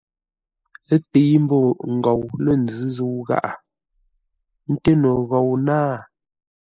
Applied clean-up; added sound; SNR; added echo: neural mask model Resemble Enhance denoiser.